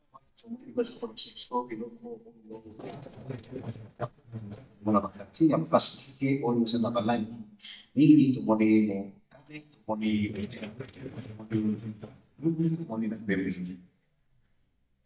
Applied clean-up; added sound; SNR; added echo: neural mask model DeepFilterNet 3.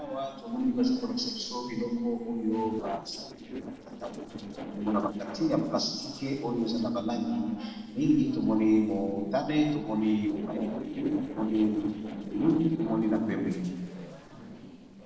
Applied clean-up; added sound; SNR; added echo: neural separator model SepFormer DNS4.